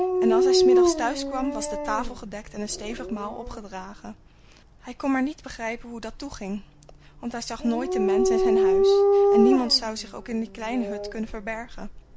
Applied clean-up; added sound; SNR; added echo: none; Dog; -4 dB; none.